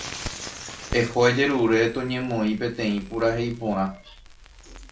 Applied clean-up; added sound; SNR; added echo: none; Crackle; 16 dB; none.